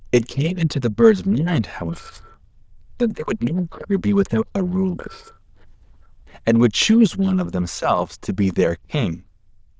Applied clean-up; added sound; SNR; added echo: neural diffusion model UNIVERSE++.